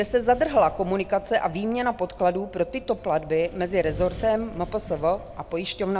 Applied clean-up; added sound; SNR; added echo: none; Wind; 16 dB; none.